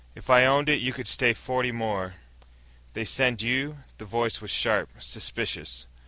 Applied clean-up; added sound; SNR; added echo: none; none; none; none.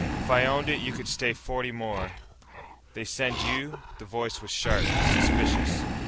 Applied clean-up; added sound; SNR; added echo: none; Animal; -1 dB; none.